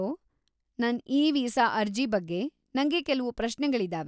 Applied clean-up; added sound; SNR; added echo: none; none; none; none.